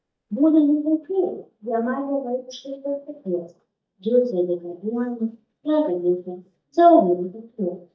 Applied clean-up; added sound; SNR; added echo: neural mask model DeepFilterNet 3.